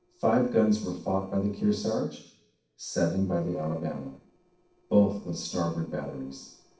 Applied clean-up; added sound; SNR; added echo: neural separator model SepFormer DNS4.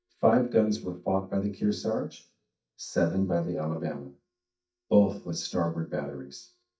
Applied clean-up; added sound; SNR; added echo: neural mask model DeepFilterNet 3.